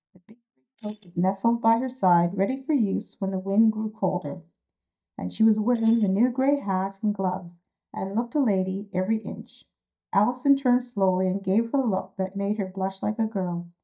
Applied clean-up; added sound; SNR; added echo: neural mask model DeepFilterNet 3.